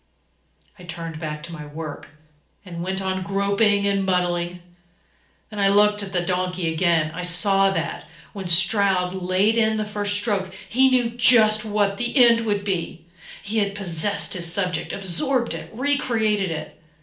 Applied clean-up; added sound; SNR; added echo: none; none; none; reverberation time 0.4 s.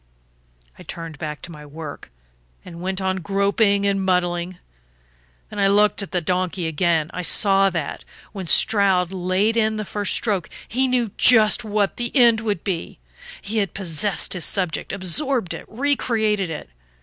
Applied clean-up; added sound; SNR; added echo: none; none; none; none.